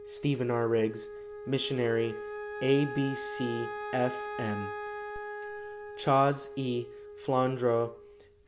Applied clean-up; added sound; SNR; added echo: none; Wind instrument, woodwind instrument; 9 dB; none.